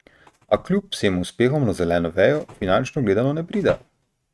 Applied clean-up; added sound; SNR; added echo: neural mask model RNNoise.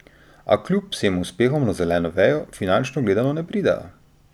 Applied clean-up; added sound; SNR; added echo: none; none; none; none.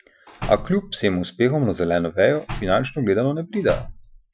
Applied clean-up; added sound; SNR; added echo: classical method Wiener filter.